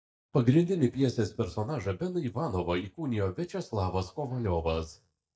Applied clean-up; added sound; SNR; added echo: neural mask model DeepFilterNet 3.